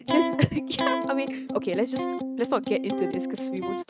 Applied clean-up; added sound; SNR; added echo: neural mask model RNNoise.